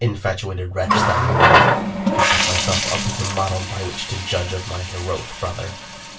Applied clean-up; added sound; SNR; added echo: none; Water tap, faucet; -5 dB; reverberation time 0.2 s.